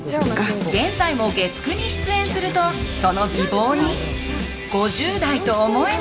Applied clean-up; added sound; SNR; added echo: none; none; none; none.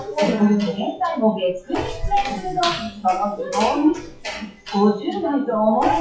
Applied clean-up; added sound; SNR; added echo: classical method WPE with log-MMSE.